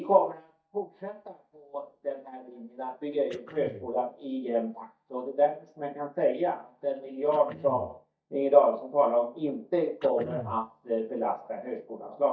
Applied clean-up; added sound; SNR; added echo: neural mask model DeepFilterNet 3.